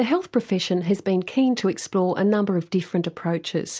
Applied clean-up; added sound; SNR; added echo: none; none; none; none.